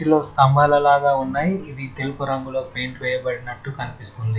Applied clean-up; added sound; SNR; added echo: classical method log-MMSE.